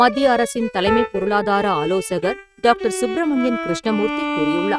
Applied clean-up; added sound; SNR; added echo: neural mask model RNNoise.